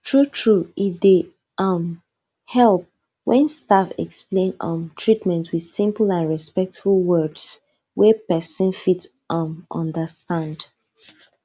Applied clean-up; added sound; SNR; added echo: none; none; none; none.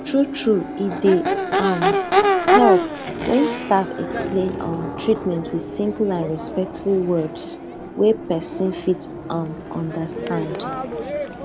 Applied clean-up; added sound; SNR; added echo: none; Crowd / Race car, auto racing / Accelerating, revving, vroom; 1 dB; none.